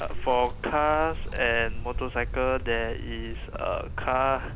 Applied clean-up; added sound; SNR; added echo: none; Vehicle; 5 dB; none.